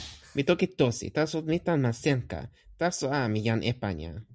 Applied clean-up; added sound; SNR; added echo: none; none; none; none.